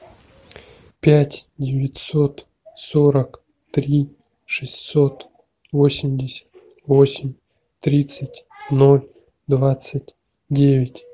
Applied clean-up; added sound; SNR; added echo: none; none; none; none.